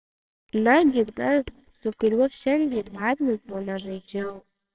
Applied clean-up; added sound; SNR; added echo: neural separator model SepFormer WHAMR!.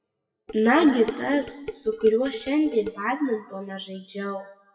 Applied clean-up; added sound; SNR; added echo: classical method WPE with log-MMSE.